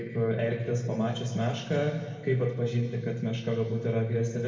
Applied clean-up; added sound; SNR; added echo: none; none; none; reverberation time 2.0 s.